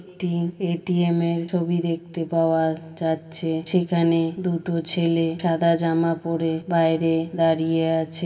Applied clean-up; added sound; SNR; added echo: none; none; none; reverberation time 2.8 s.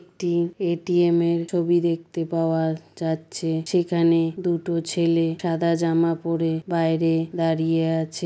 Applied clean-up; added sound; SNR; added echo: none; none; none; none.